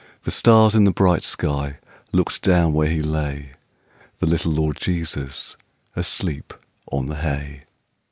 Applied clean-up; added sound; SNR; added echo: none; none; none; none.